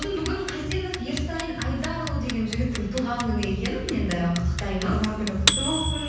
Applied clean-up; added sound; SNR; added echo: none; Clock; 6 dB; reverberation time 1.1 s.